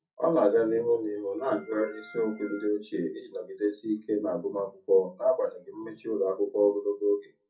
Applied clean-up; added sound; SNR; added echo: none; Organ; 20 dB; reverberation time 0.3 s.